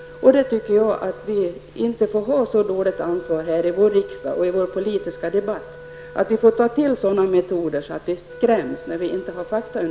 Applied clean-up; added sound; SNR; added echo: none; Wind instrument, woodwind instrument; 19 dB; none.